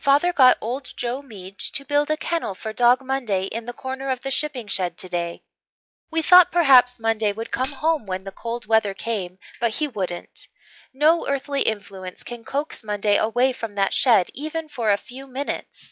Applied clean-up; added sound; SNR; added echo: classical method log-MMSE.